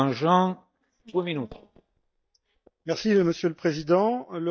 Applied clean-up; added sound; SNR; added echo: neural mask model DeepFilterNet 3.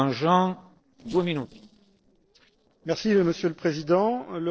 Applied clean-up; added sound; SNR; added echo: neural separator model SepFormer DNS4.